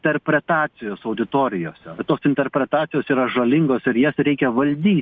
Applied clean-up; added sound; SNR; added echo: none; none; none; none.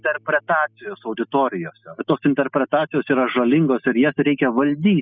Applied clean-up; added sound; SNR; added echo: classical method spectral subtraction.